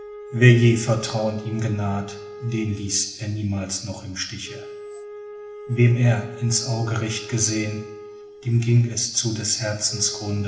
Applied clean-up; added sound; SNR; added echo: none; Wind instrument, woodwind instrument; 16 dB; reverberation time 1.0 s.